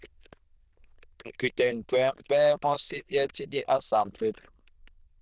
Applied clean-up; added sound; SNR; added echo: neural diffusion model UNIVERSE++.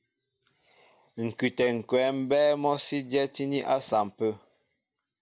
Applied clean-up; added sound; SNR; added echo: none; none; none; none.